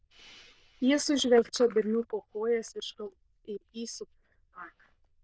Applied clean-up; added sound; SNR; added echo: neural diffusion model UNIVERSE++.